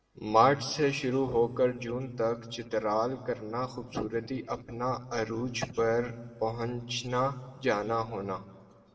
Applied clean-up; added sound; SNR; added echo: none; none; none; reverberation time 1.4 s.